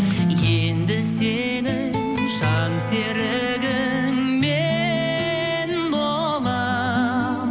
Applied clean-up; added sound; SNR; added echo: none; Bowed string instrument; 14 dB; none.